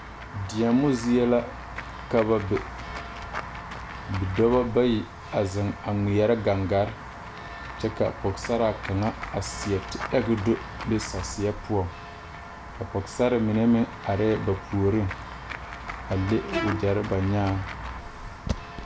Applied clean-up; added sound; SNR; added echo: none; Walk, footsteps / Run / Bell + Bowed string instrument; 10 dB; none.